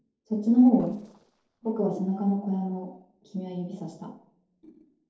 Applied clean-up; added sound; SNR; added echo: neural separator model SepFormer DNS4.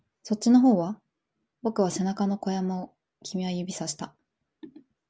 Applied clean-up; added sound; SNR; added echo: none; none; none; none.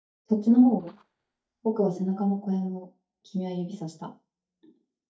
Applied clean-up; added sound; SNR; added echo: neural mask model DeepFilterNet 3.